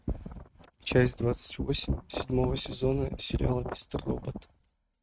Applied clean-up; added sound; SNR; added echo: neural mask model RNNoise.